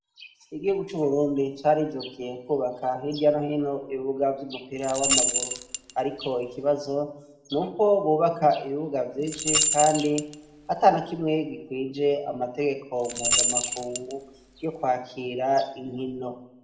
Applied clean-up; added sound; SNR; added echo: none; Rattle / Keys jangling; 1 dB; reverberation time 0.7 s.